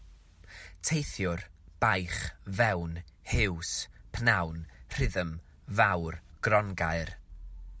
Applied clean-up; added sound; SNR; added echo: none; none; none; none.